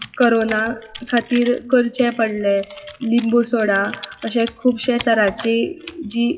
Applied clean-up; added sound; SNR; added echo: classical method WPE with log-MMSE.